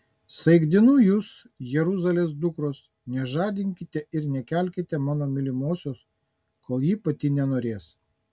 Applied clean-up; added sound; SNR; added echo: none; none; none; none.